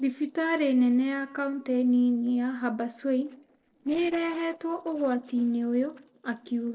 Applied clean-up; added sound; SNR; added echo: neural separator model SepFormer DNS4.